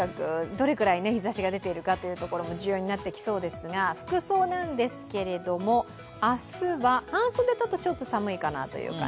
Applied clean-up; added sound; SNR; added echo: none; none; none; none.